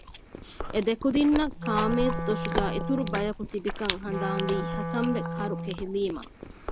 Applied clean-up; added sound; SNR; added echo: none; Chewing, mastication + Wind instrument, woodwind instrument; 3 dB; none.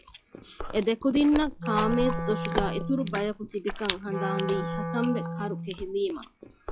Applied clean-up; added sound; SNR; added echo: classical method log-MMSE.